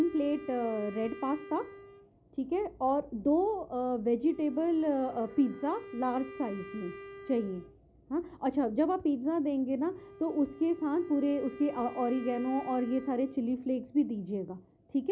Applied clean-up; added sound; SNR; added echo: none; Wind instrument, woodwind instrument; 18 dB; none.